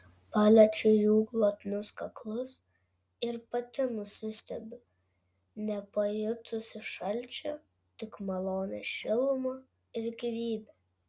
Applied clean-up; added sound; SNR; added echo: none; none; none; none.